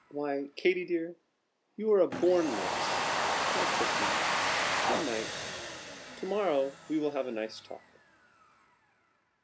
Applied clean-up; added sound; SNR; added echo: none; Domestic sounds, home sounds; 1 dB; none.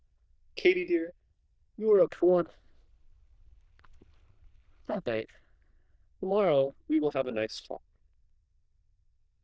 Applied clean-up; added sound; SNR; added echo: neural diffusion model UNIVERSE++.